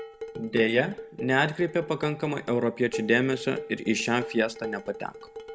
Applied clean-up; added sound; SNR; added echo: none; Dishes, pots, and pans; 12 dB; none.